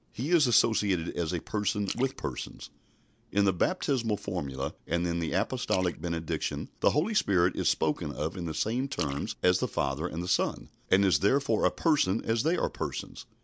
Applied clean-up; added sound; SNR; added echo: none; Splash, splatter; 18 dB; none.